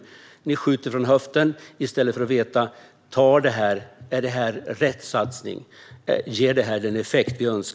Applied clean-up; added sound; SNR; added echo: none; none; none; none.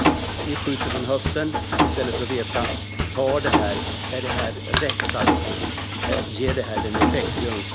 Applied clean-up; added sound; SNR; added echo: none; Mechanisms + Crushing; -4 dB; none.